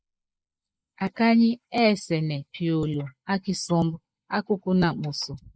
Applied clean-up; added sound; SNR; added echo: neural mask model Resemble Enhance denoiser.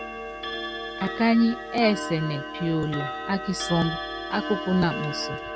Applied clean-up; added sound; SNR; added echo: none; Clock; 7 dB; none.